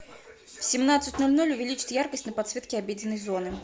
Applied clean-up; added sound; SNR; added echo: none; none; none; none.